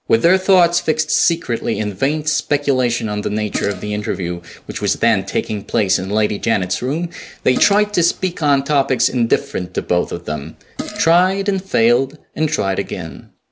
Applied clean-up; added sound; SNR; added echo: none; Fart; 15 dB; none.